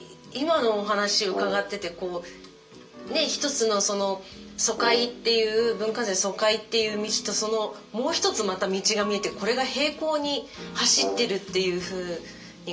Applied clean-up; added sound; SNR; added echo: none; Brass instrument; 8 dB; reverberation time 0.2 s.